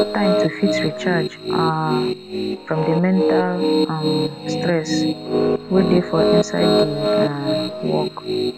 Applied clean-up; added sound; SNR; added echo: none; Piano; -2 dB; none.